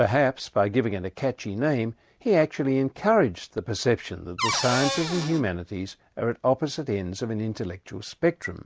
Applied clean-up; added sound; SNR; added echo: none; Cupboard open or close / Door; 4 dB; none.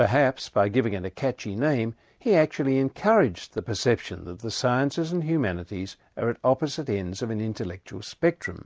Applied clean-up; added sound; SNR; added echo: none; none; none; none.